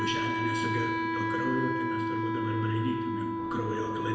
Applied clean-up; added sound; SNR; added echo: none; Wind instrument, woodwind instrument; -3 dB; reverberation time 1.0 s.